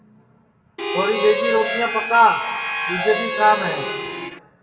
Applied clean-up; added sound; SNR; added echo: none; Harmonica; 2 dB; reverberation time 1.6 s.